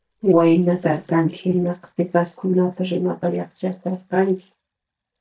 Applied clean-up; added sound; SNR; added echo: neural mask model DeepFilterNet 3.